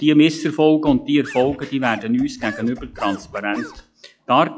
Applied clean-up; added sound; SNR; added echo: classical method log-MMSE.